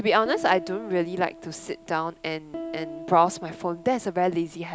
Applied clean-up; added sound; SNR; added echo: none; Piano; 14 dB; none.